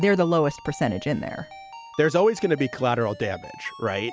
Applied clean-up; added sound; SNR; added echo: none; Ringtone; 18 dB; none.